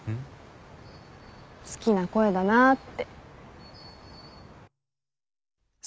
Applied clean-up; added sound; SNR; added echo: none; none; none; none.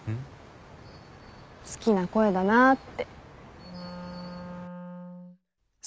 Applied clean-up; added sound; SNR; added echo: none; Wind instrument, woodwind instrument; 13 dB; none.